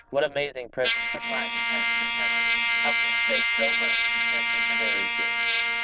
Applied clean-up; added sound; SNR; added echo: neural diffusion model UNIVERSE++.